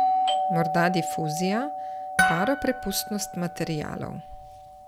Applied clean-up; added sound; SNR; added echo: none; Doorbell + Harp; -1 dB; none.